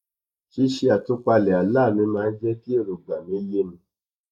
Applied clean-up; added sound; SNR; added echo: neural mask model Resemble Enhance denoiser.